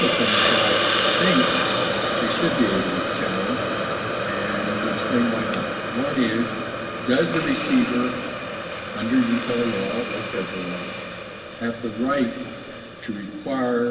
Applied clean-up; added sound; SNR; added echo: none; Hiss; 0 dB; reverberation time 1.9 s.